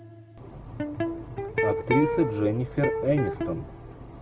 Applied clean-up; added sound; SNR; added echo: none; Electric guitar; 2 dB; none.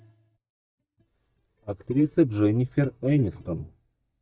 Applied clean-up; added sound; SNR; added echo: neural mask model DeepFilterNet 3.